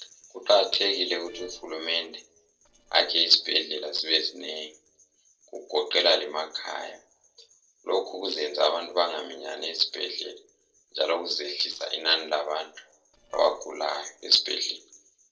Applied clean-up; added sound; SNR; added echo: neural separator model SepFormer DNS4.